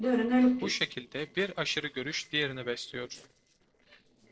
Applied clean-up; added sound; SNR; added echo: neural separator model SepFormer DNS4.